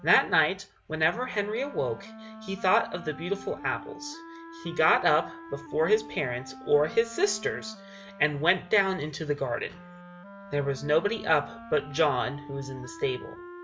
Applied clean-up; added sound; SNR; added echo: none; Wind instrument, woodwind instrument; 16 dB; none.